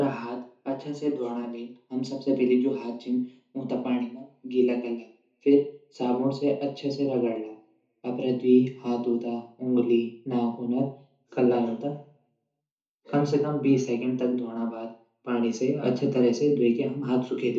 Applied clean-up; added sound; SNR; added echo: none; none; none; reverberation time 0.6 s.